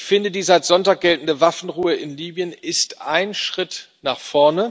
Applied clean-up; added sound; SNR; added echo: none; none; none; none.